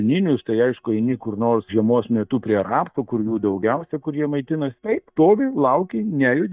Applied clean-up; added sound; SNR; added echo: neural mask model DeepFilterNet 3.